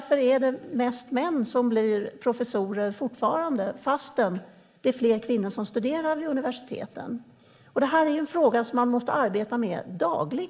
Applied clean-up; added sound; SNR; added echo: neural mask model Resemble Enhance denoiser.